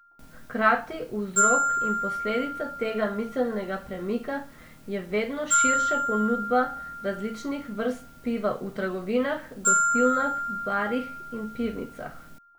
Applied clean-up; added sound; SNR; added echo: none; Glockenspiel; 1 dB; none.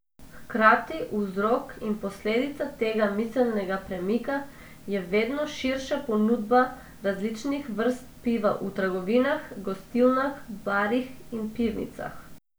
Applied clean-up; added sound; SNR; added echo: none; none; none; none.